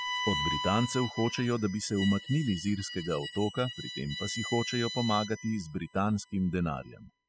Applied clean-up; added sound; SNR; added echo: classical method spectral subtraction.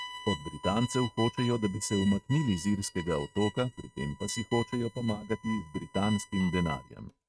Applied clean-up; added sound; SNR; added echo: neural mask model RNNoise.